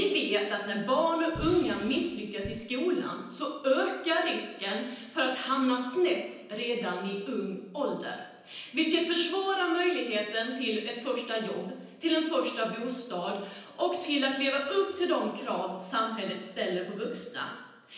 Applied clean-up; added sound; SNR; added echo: none; Fire; 11 dB; reverberation time 0.9 s.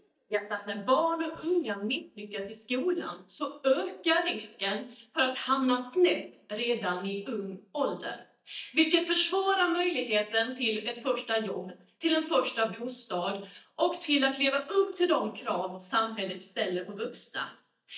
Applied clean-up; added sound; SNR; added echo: neural mask model DeepFilterNet 3.